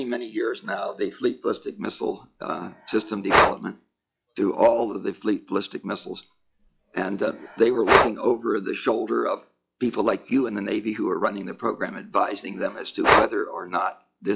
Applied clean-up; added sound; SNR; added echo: classical method log-MMSE.